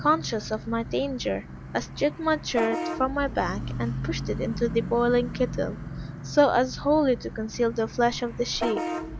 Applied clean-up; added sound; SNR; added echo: none; Bus / Vehicle horn, car horn, honking; 8 dB; none.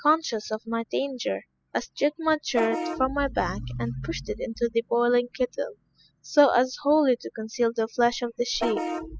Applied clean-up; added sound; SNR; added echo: classical method spectral subtraction.